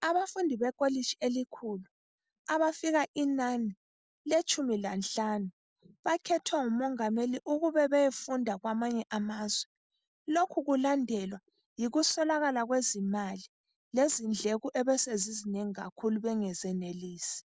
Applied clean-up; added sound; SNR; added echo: none; none; none; none.